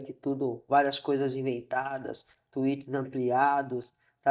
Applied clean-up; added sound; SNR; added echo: neural mask model DeepFilterNet 3.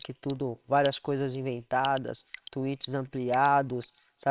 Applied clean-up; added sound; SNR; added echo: neural separator model SepFormer WHAMR!.